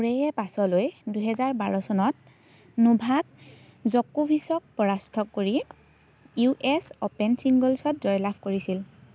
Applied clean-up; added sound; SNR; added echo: none; none; none; none.